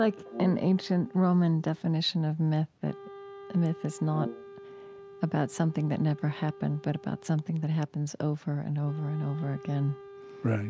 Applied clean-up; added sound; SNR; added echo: none; Wind instrument, woodwind instrument + Brass instrument; 16 dB; none.